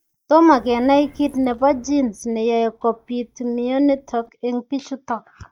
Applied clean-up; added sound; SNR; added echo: neural mask model DeepFilterNet 3.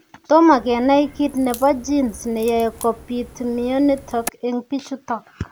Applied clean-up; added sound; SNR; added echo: none; Crack; 18 dB; none.